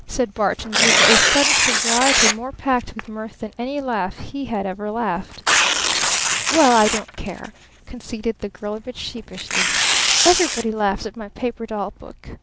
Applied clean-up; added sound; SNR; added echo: none; Tearing; -1 dB; none.